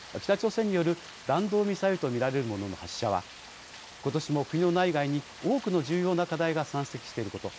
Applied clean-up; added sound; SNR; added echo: none; Rain; 17 dB; none.